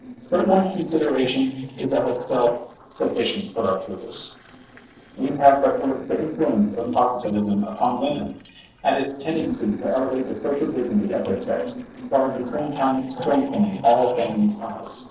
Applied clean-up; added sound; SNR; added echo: neural separator model SepFormer DNS4.